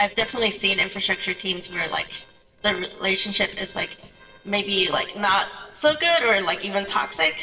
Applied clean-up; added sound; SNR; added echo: neural separator model SepFormer DNS4.